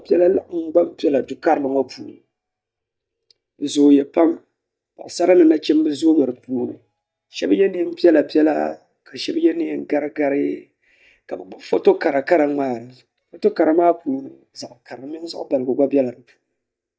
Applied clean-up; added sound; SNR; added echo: neural mask model DeepFilterNet 3.